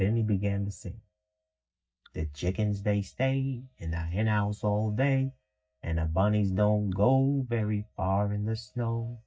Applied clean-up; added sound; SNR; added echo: neural mask model DeepFilterNet 3.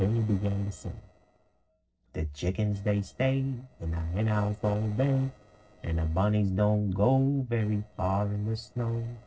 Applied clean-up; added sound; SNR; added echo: neural separator model SepFormer DNS4.